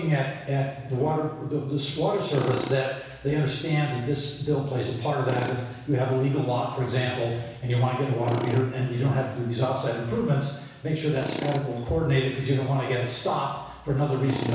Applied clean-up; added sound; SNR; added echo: none; Tools; 15 dB; reverberation time 1.1 s.